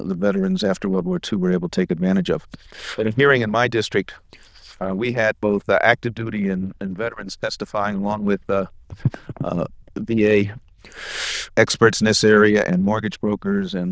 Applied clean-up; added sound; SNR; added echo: neural diffusion model UNIVERSE++.